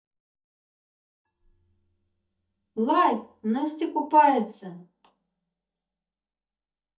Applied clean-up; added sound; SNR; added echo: neural mask model DeepFilterNet 3.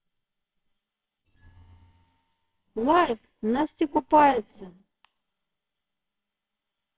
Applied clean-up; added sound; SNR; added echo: neural separator model SepFormer WHAMR!.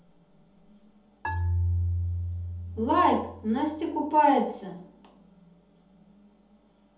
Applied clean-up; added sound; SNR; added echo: none; Marimba, xylophone; 2 dB; reverberation time 0.6 s.